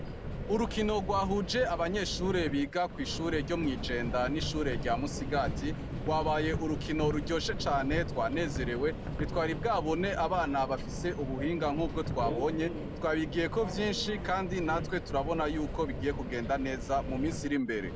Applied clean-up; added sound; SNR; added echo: none; Subway, metro, underground; 5 dB; none.